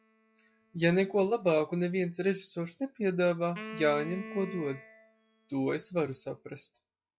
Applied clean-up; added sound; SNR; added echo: classical method log-MMSE.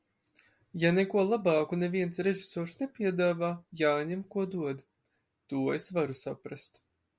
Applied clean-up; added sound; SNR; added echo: none; none; none; none.